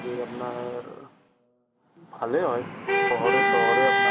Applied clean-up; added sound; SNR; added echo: none; Traffic noise, roadway noise / Vehicle horn, car horn, honking; -3 dB; reverberation time 0.3 s.